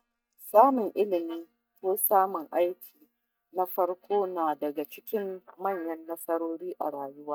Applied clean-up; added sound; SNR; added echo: neural mask model DeepFilterNet 3.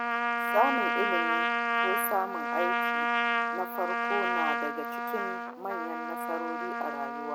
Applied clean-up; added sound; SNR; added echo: none; Trumpet; -5 dB; none.